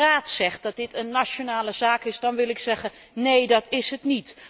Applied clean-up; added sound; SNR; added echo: none; none; none; none.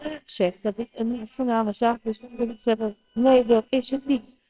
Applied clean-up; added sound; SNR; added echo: neural separator model SepFormer WHAMR!.